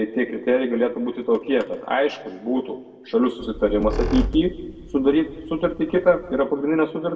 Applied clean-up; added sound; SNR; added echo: none; Squeak; 8 dB; reverberation time 1.0 s.